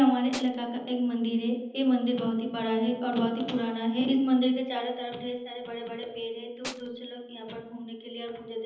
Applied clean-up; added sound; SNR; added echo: none; Tools; 11 dB; reverberation time 0.9 s.